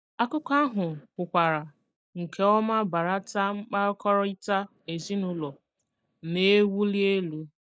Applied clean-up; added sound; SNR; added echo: neural mask model DeepFilterNet 3.